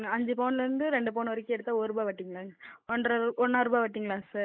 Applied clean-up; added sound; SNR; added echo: neural mask model Resemble Enhance denoiser.